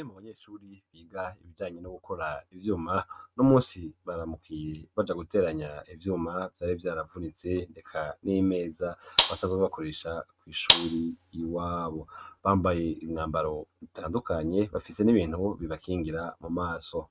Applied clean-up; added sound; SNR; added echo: neural mask model RNNoise.